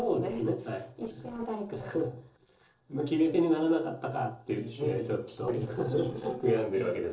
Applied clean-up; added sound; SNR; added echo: neural separator model SepFormer DNS4.